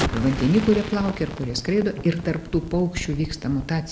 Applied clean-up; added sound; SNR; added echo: none; Explosion; 9 dB; none.